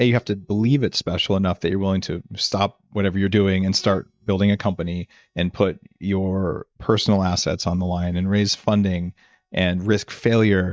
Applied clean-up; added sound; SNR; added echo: neural mask model DeepFilterNet 3.